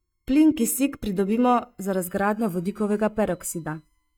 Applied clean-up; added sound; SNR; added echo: neural mask model DeepFilterNet 3.